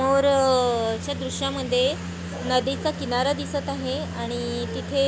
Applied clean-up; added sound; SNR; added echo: none; none; none; none.